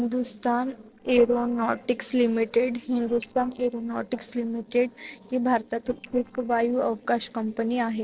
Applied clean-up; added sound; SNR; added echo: neural separator model SepFormer DNS4.